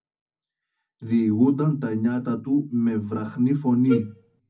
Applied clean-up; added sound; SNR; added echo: none; Wind instrument, woodwind instrument; 8 dB; reverberation time 0.4 s.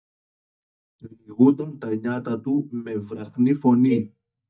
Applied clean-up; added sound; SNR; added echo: neural mask model DeepFilterNet 3.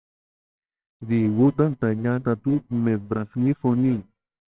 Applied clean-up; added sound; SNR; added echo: neural separator model SepFormer WHAMR!.